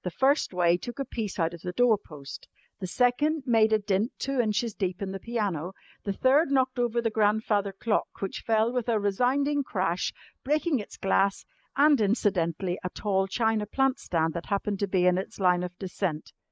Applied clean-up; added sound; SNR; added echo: neural mask model Resemble Enhance denoiser.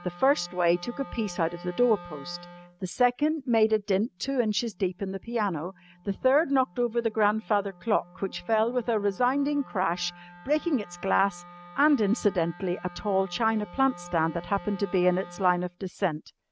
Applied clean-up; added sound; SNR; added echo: none; Wind instrument, woodwind instrument; 20 dB; none.